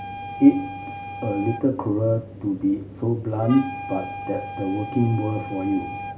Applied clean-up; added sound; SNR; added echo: none; Wind instrument, woodwind instrument; 12 dB; none.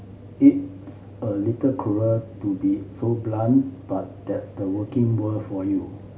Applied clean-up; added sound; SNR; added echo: none; none; none; none.